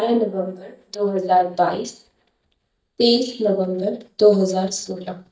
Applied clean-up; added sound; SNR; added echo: neural mask model DeepFilterNet 3.